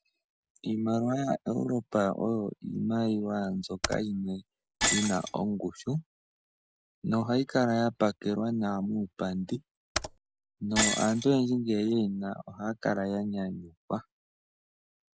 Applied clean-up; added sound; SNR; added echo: none; Computer keyboard + Shatter; 9 dB; none.